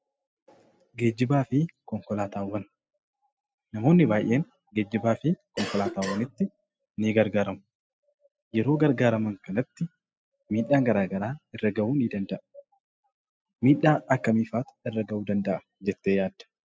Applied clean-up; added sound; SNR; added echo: classical method spectral subtraction.